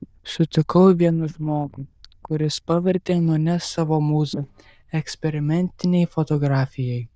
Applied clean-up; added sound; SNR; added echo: neural diffusion model UNIVERSE++.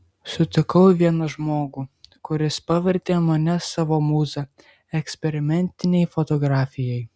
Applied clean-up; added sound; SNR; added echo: none; none; none; none.